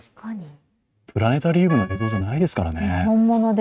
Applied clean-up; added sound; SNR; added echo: neural mask model RNNoise.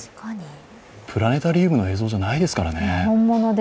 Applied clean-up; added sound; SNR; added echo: none; none; none; none.